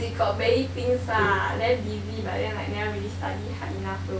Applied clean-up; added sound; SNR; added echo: none; none; none; none.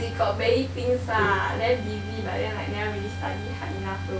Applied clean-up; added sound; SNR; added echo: none; Trumpet; 18 dB; none.